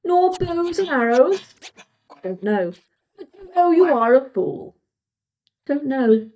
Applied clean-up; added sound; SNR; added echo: neural mask model DeepFilterNet 3.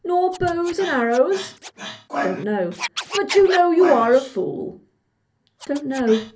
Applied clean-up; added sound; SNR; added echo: none; Scratching (performance technique); 11 dB; reverberation time 0.3 s.